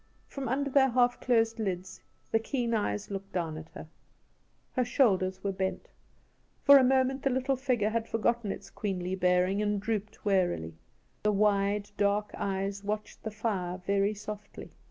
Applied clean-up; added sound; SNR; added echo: none; none; none; none.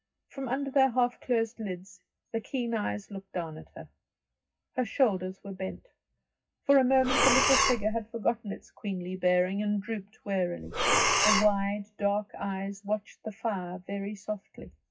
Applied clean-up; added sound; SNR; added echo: classical method WPE with log-MMSE.